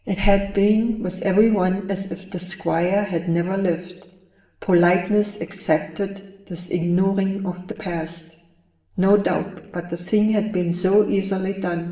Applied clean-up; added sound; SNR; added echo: none; none; none; reverberation time 0.9 s.